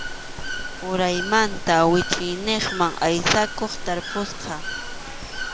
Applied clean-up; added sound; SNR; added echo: none; Writing + Water / Bird; 7 dB; none.